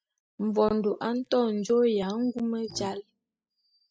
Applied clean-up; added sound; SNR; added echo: classical method spectral subtraction.